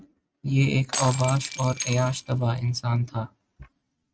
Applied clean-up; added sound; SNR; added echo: neural mask model RNNoise.